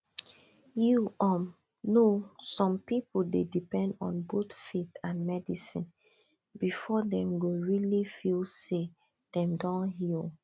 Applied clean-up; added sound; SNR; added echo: none; none; none; none.